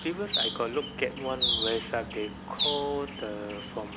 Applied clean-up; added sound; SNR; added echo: none; Bird; 0 dB; none.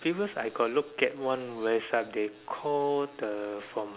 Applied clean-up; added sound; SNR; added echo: none; none; none; none.